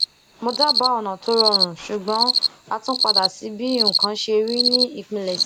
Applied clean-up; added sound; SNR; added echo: none; Cricket; -1 dB; none.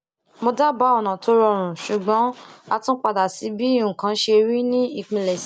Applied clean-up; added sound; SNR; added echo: none; none; none; none.